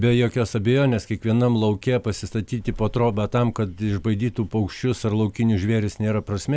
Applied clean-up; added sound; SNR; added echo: none; none; none; none.